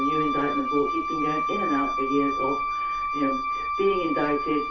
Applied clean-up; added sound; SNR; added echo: none; Wind instrument, woodwind instrument; 0 dB; reverberation time 0.3 s.